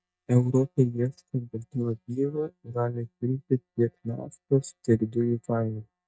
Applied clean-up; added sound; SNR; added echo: neural mask model DeepFilterNet 3.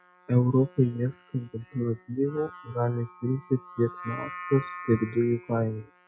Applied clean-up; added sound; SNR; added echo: classical method log-MMSE.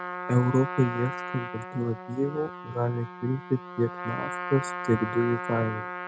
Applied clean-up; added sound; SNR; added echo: none; Trumpet; 8 dB; none.